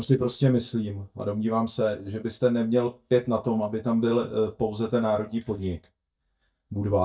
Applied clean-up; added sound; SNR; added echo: neural mask model DeepFilterNet 3.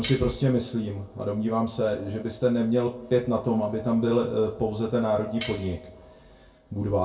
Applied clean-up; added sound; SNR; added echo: none; Cutlery, silverware; 16 dB; reverberation time 0.2 s.